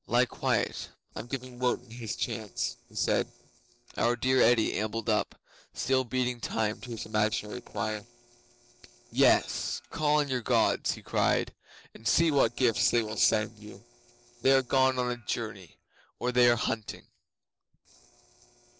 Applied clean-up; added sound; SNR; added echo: neural separator model SepFormer DNS4.